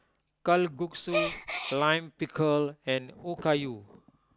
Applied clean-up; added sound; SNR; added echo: none; Gasp; 3 dB; none.